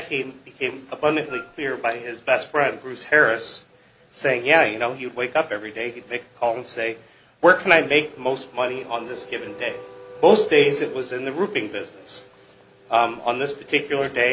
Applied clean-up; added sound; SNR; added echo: none; Wind instrument, woodwind instrument; 17 dB; none.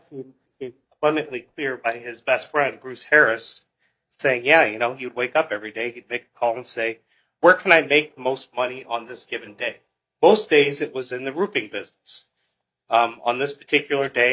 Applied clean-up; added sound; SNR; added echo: neural mask model DeepFilterNet 3.